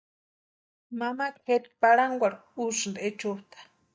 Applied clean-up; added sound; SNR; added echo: neural mask model DeepFilterNet 3.